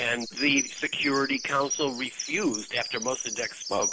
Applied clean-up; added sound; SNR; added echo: none; Bird vocalization, bird call, bird song; 7 dB; none.